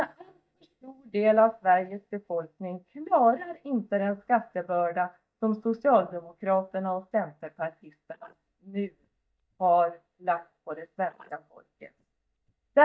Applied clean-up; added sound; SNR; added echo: neural mask model DeepFilterNet 3.